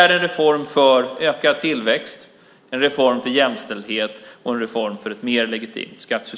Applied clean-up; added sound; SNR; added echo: none; none; none; none.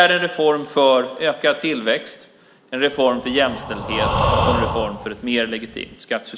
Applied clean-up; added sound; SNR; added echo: none; Breathing; 3 dB; none.